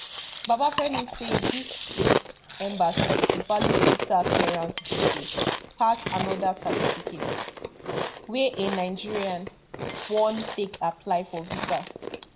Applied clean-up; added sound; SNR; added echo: none; Chewing, mastication; 0 dB; reverberation time 0.3 s.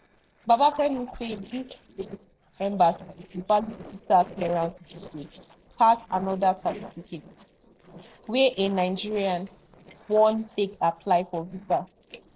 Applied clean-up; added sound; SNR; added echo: neural separator model SepFormer DNS4.